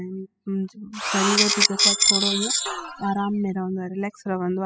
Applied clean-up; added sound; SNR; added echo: classical method spectral subtraction.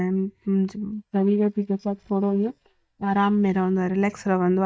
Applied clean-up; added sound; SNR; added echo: neural mask model DeepFilterNet 3.